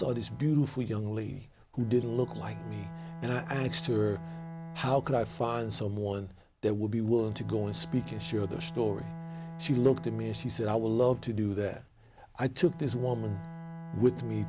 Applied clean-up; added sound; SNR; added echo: none; Bowed string instrument; 13 dB; none.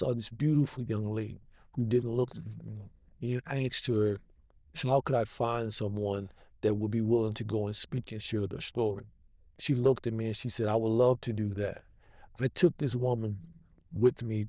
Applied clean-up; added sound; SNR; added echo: neural diffusion model UNIVERSE++.